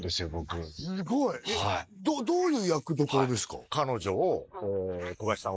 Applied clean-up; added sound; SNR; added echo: neural mask model Resemble Enhance denoiser.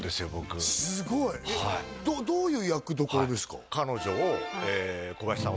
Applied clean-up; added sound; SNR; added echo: none; none; none; none.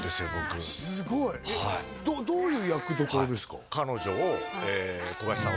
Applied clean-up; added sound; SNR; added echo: none; Meow; 11 dB; none.